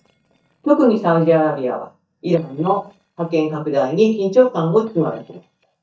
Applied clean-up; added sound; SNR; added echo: neural mask model DeepFilterNet 3.